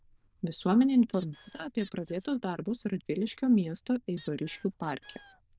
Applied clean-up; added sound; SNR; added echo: neural diffusion model UNIVERSE++.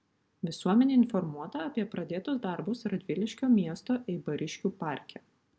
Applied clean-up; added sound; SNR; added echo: none; none; none; none.